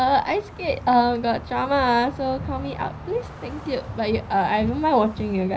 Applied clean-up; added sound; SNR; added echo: none; Car passing by; 16 dB; reverberation time 0.5 s.